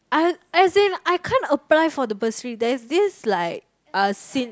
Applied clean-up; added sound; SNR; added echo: none; none; none; none.